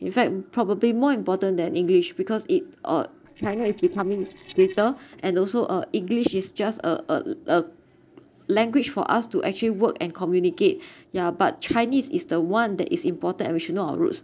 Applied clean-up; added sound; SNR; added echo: neural separator model SepFormer DNS4.